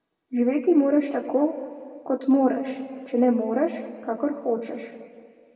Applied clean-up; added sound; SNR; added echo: none; none; none; reverberation time 2.0 s.